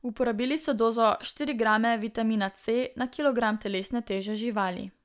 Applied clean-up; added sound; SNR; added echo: none; none; none; none.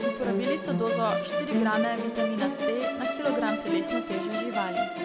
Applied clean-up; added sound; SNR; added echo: none; Musical instrument; -3 dB; none.